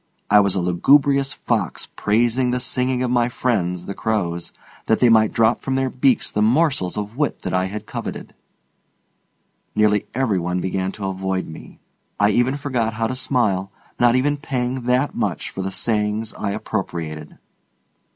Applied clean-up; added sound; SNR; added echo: none; none; none; none.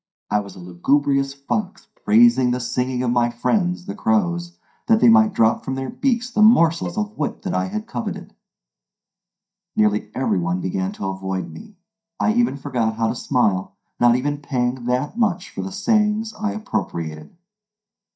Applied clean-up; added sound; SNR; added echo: neural mask model DeepFilterNet 3.